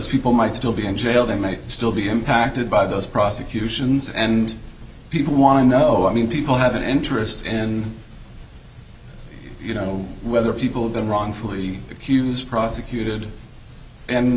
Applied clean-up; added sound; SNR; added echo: none; none; none; none.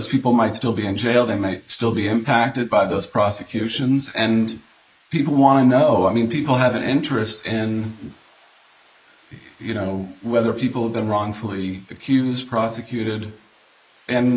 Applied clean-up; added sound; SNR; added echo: neural mask model Resemble Enhance denoiser.